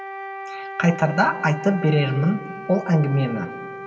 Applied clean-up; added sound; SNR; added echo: none; Wind instrument, woodwind instrument; 12 dB; reverberation time 1.9 s.